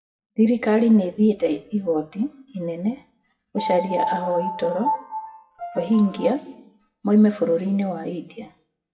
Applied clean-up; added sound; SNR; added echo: classical method WPE with log-MMSE.